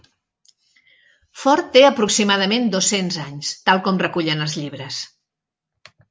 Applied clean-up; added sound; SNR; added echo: none; none; none; none.